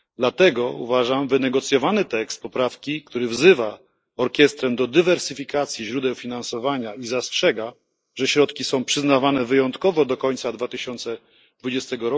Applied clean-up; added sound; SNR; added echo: neural mask model Resemble Enhance denoiser.